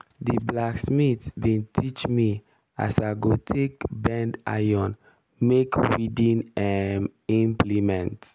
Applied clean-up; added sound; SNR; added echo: none; none; none; none.